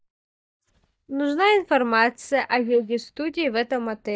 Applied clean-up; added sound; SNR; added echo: neural mask model DeepFilterNet 3.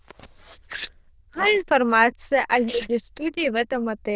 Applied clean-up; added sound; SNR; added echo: neural diffusion model UNIVERSE++.